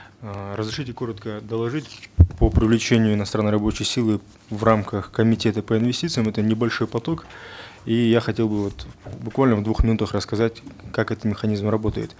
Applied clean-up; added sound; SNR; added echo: none; none; none; none.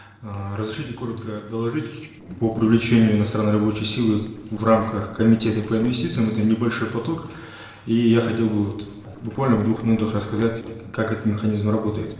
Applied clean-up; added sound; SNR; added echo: neural separator model SepFormer DNS4.